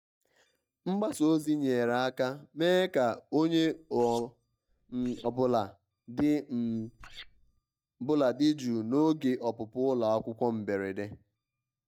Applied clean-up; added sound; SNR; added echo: neural mask model DeepFilterNet 3.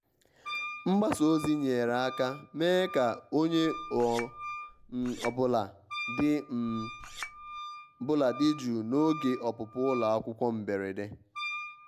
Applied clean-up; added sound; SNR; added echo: none; Chink, clink + Wind instrument, woodwind instrument; 12 dB; none.